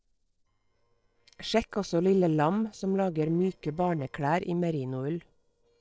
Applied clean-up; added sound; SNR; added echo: neural separator model SepFormer DNS4.